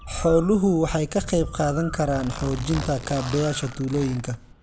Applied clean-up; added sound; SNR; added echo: none; Bird + Zipper (clothing); 10 dB; none.